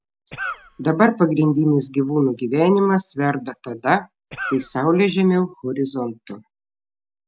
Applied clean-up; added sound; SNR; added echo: none; Cough; 11 dB; none.